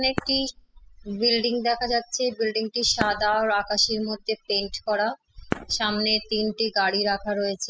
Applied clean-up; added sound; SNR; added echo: classical method spectral subtraction.